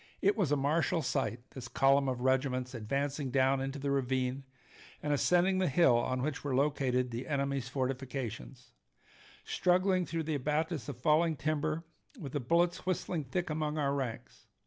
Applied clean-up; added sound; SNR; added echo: none; none; none; none.